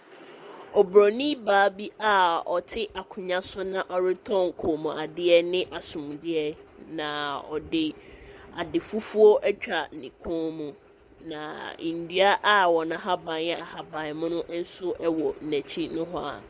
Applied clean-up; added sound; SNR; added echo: none; none; none; none.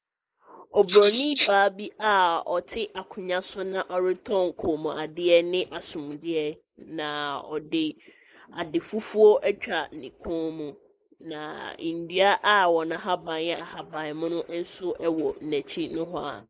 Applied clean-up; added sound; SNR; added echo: neural mask model Resemble Enhance denoiser.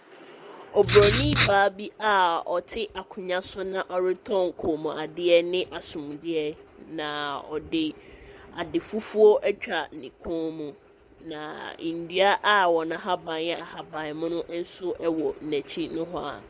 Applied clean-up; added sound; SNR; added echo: none; Writing; -1 dB; none.